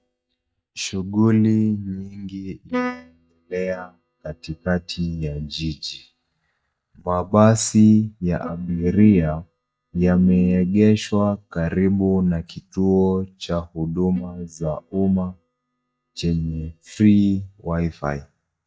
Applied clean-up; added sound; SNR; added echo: neural mask model DeepFilterNet 3.